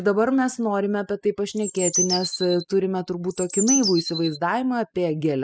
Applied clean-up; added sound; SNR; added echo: classical method spectral subtraction.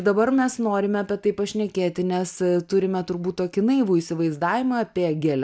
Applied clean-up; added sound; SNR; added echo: none; none; none; none.